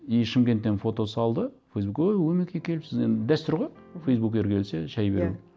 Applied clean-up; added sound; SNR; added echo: none; none; none; none.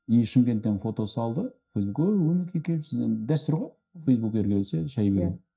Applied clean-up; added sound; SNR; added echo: neural mask model DeepFilterNet 3.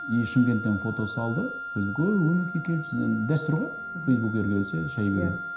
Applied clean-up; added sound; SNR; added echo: none; Wind instrument, woodwind instrument; 10 dB; reverberation time 0.5 s.